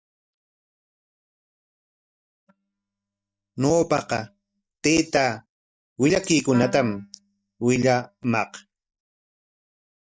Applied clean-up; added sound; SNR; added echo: neural mask model DeepFilterNet 3.